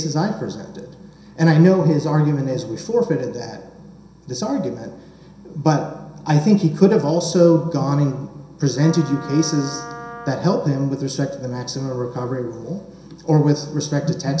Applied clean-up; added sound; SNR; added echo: none; Wind instrument, woodwind instrument; 16 dB; reverberation time 0.7 s.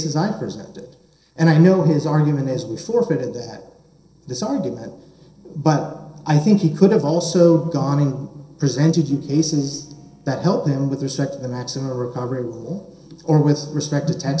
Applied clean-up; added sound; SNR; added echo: neural separator model SepFormer DNS4.